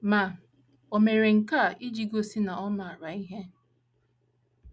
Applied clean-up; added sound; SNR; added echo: none; none; none; none.